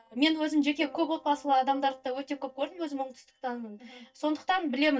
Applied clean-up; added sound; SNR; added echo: neural mask model DeepFilterNet 3.